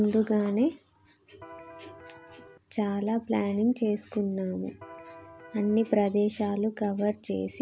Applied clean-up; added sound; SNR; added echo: none; Electric guitar; 19 dB; none.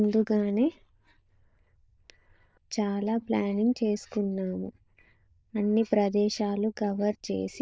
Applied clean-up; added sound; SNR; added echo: neural diffusion model UNIVERSE++.